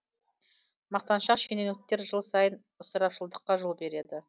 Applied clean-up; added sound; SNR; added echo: none; none; none; none.